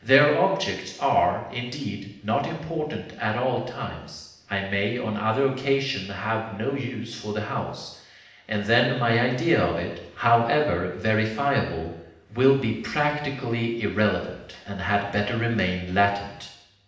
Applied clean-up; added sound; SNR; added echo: none; none; none; reverberation time 0.8 s.